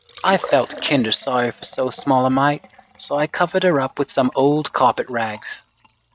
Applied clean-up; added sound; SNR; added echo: neural mask model RNNoise.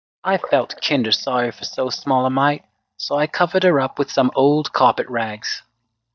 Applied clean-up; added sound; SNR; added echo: neural mask model DeepFilterNet 3.